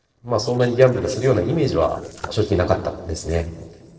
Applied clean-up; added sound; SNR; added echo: neural separator model SepFormer DNS4.